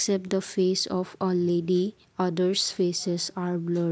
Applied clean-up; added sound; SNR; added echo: none; none; none; none.